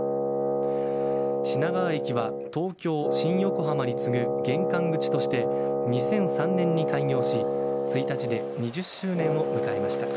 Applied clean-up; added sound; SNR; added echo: none; Wind instrument, woodwind instrument; -3 dB; none.